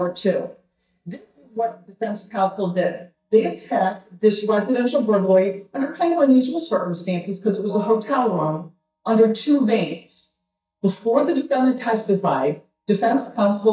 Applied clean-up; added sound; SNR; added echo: neural mask model DeepFilterNet 3.